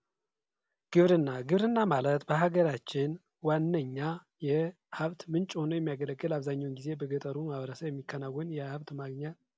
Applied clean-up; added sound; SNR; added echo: none; none; none; none.